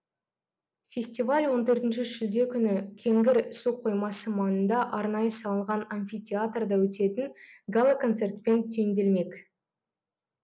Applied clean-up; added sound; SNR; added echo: none; none; none; none.